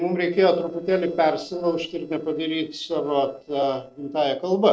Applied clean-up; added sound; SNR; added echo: neural separator model SepFormer DNS4.